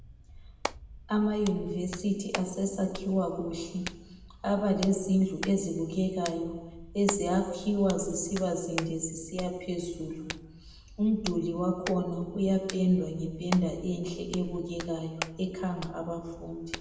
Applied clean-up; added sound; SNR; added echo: none; Hands; 13 dB; reverberation time 1.1 s.